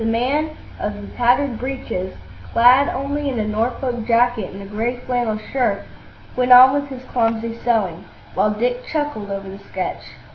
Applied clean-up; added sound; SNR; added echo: none; none; none; reverberation time 0.7 s.